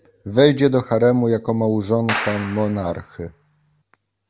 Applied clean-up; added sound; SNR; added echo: none; Clapping; 10 dB; none.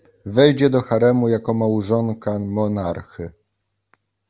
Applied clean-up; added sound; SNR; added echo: none; none; none; none.